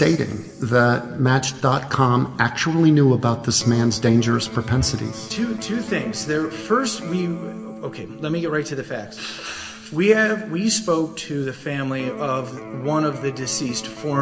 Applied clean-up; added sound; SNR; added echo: none; Electric guitar; 17 dB; reverberation time 1.6 s.